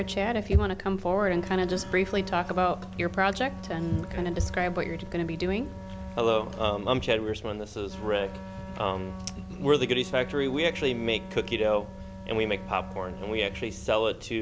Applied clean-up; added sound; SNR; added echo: none; Wind instrument, woodwind instrument; 14 dB; none.